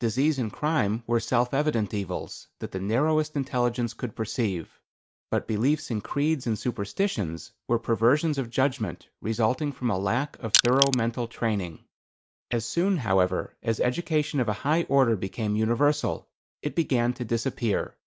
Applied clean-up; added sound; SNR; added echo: none; Crushing; 1 dB; none.